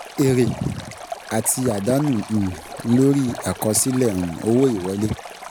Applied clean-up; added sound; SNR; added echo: none; Stream; 15 dB; none.